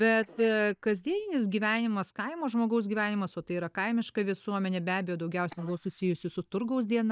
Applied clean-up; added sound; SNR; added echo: neural mask model DeepFilterNet 3.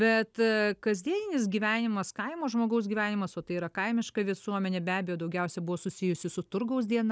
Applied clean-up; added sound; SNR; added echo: none; none; none; none.